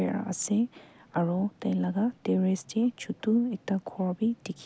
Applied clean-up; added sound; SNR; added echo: none; none; none; none.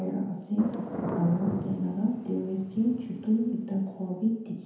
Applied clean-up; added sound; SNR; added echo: none; Thunder / Rain; 9 dB; reverberation time 1.0 s.